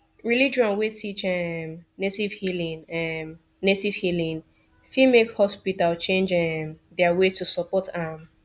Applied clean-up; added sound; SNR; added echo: none; none; none; none.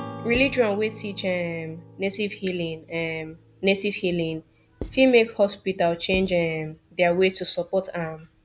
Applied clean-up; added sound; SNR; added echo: none; Writing + Acoustic guitar / Strum; 17 dB; none.